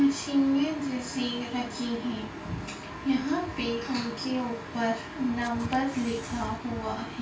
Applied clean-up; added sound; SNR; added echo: none; Camera; 18 dB; reverberation time 0.2 s.